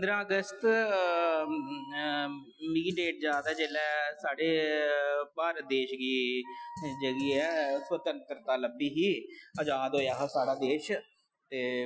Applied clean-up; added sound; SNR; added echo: classical method Wiener filter.